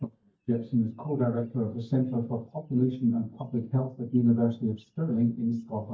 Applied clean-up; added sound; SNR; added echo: neural mask model DeepFilterNet 3.